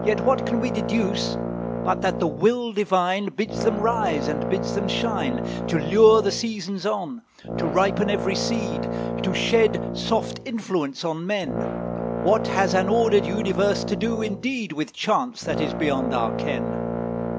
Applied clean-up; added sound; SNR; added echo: none; Brass instrument; 4 dB; none.